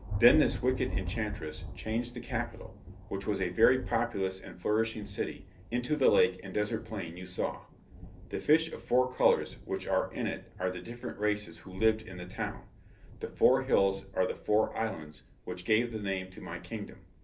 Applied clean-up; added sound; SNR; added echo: none; Thunder; 12 dB; reverberation time 0.3 s.